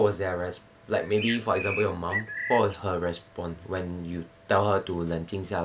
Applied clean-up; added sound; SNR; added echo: none; Bird; 8 dB; none.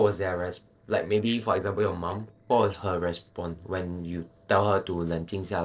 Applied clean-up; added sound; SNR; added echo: neural separator model SepFormer DNS4.